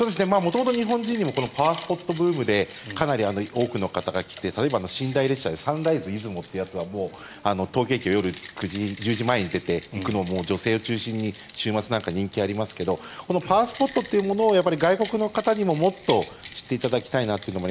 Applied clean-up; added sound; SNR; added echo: none; Keys jangling; 19 dB; none.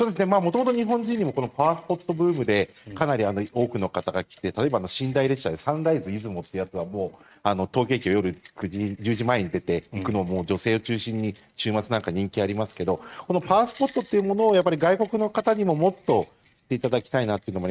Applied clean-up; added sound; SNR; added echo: neural mask model RNNoise.